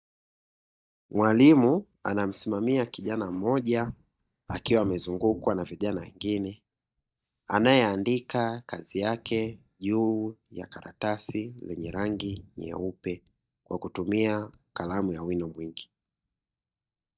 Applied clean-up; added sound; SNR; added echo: neural mask model DeepFilterNet 3.